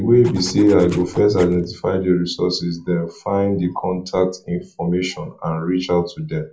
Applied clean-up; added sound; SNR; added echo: none; Zipper (clothing); 18 dB; reverberation time 0.2 s.